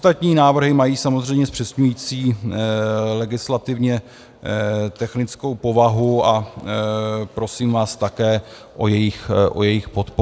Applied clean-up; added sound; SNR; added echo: none; none; none; none.